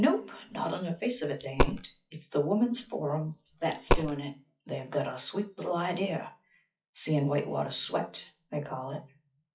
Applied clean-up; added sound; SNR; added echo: classical method WPE with log-MMSE.